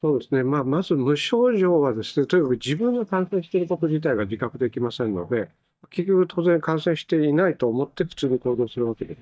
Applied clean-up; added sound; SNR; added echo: neural mask model DeepFilterNet 3.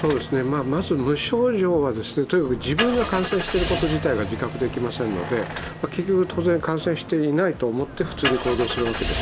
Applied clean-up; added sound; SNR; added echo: none; Engine starting / Car; 8 dB; none.